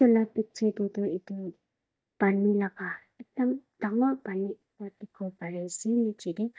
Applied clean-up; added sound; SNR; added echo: neural mask model DeepFilterNet 3.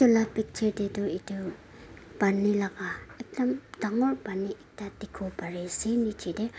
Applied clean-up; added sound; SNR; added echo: none; none; none; none.